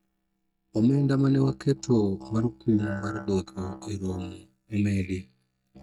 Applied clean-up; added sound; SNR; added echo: neural mask model DeepFilterNet 3.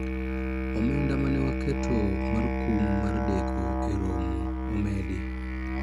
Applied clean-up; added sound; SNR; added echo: none; Musical instrument; -2 dB; none.